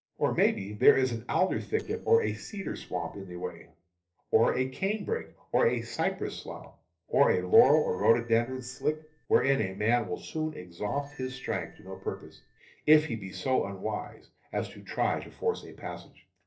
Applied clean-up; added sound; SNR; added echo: neural separator model SepFormer DNS4.